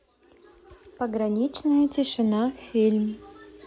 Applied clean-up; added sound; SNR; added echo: none; none; none; none.